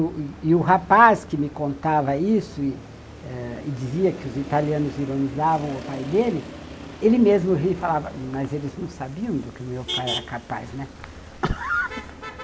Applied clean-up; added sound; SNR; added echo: none; Motor vehicle (road); 14 dB; none.